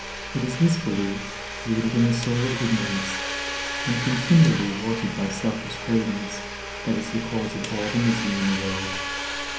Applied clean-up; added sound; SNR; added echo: none; Domestic sounds, home sounds; 6 dB; reverberation time 0.6 s.